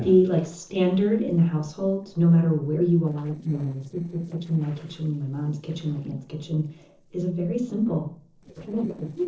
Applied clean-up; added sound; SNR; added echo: neural separator model SepFormer DNS4.